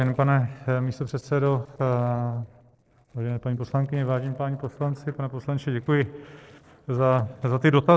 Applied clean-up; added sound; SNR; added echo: neural separator model SepFormer DNS4.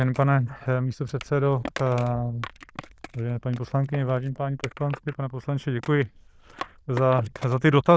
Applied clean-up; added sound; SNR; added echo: neural diffusion model UNIVERSE++.